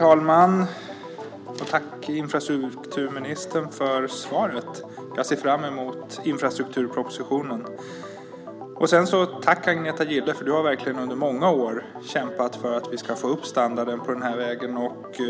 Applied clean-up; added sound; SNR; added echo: none; Organ; 13 dB; none.